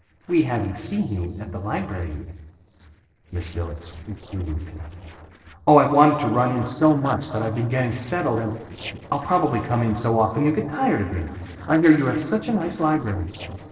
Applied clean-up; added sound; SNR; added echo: neural separator model SepFormer DNS4.